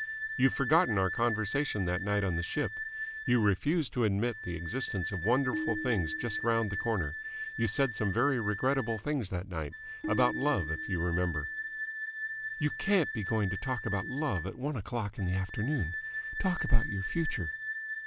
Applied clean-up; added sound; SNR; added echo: none; Tabla + Wind instrument, woodwind instrument; 7 dB; none.